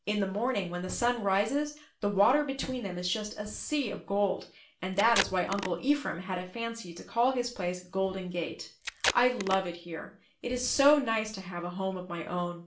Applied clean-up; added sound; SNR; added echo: none; Packing tape, duct tape; 5 dB; reverberation time 0.3 s.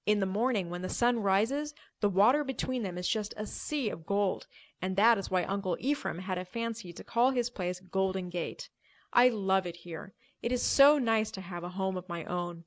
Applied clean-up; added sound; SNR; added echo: none; none; none; none.